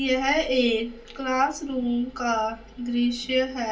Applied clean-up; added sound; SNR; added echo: none; none; none; reverberation time 0.3 s.